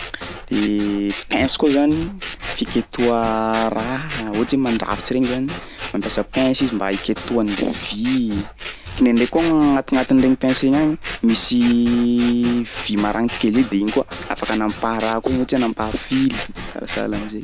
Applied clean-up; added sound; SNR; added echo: none; Scissors; 12 dB; none.